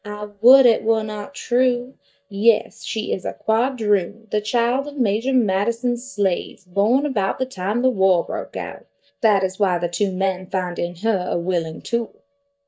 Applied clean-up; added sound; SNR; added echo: neural mask model DeepFilterNet 3.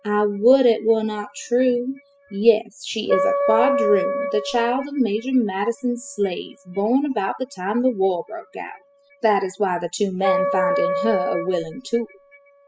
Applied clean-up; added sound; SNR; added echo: classical method spectral subtraction.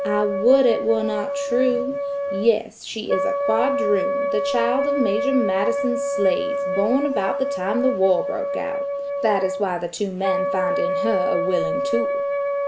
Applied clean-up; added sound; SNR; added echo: none; Wind instrument, woodwind instrument; 1 dB; none.